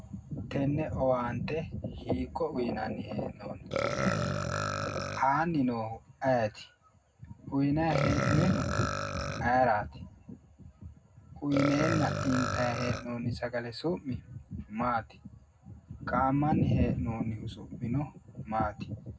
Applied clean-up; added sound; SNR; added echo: none; Burping, eructation; 3 dB; reverberation time 0.3 s.